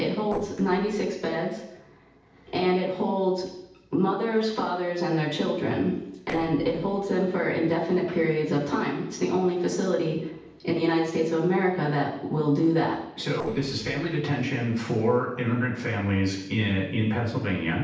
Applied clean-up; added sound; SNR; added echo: neural separator model SepFormer DNS4.